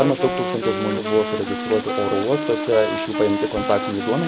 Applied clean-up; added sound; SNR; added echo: none; Water tap, faucet + Wind instrument, woodwind instrument; 3 dB; none.